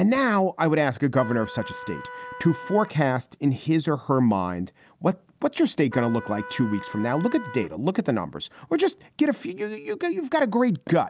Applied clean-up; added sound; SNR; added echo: none; Trumpet; 14 dB; none.